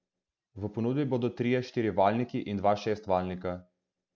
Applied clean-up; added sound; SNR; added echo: none; none; none; none.